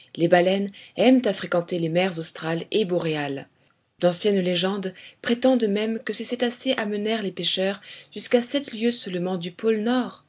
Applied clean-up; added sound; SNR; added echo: none; none; none; none.